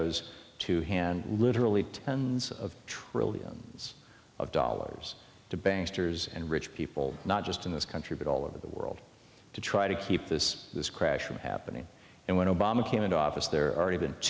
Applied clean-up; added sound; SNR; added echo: none; none; none; none.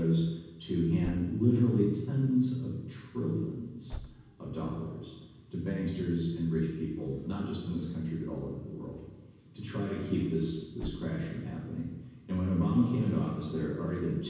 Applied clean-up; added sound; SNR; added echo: none; Car; 16 dB; reverberation time 1.2 s.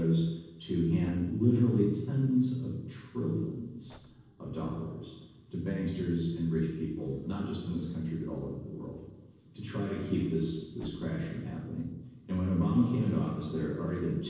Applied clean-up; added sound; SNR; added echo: neural separator model SepFormer DNS4.